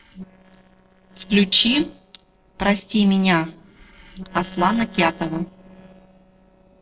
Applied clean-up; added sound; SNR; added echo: neural separator model SepFormer DNS4.